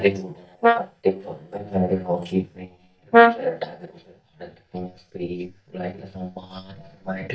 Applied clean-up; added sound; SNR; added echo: neural mask model DeepFilterNet 3.